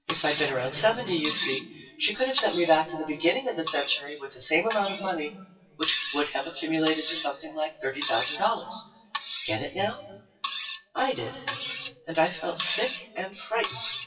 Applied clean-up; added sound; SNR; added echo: classical method WPE with log-MMSE.